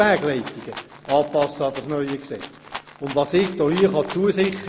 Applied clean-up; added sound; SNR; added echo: none; Rattle (instrument); 14 dB; none.